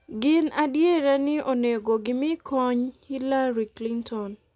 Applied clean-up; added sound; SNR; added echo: none; none; none; none.